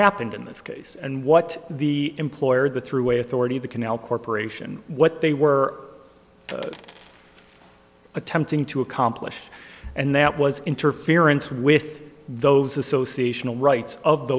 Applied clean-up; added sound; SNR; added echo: none; Coin (dropping); 18 dB; none.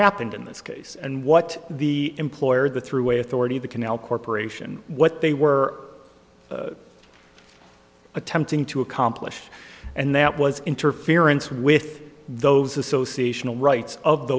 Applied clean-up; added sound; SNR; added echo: none; none; none; none.